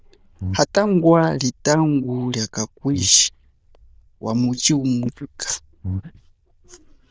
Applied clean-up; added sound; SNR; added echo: neural diffusion model UNIVERSE++.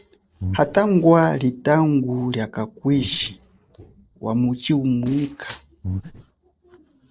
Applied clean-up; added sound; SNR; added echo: neural separator model SepFormer DNS4.